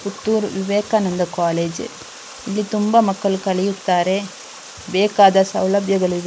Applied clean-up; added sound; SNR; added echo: none; Water; 18 dB; none.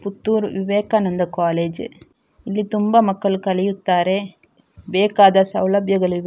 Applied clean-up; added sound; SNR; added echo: none; none; none; none.